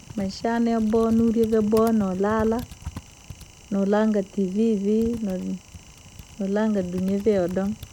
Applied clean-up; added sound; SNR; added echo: none; Typing; 17 dB; none.